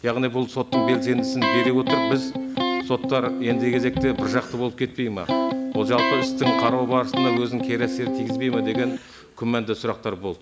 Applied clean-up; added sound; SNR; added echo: none; Electric guitar; 0 dB; none.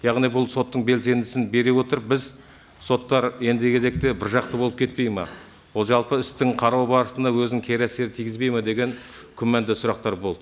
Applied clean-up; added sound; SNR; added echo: none; none; none; none.